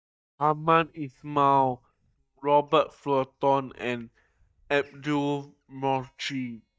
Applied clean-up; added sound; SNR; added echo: neural mask model DeepFilterNet 3.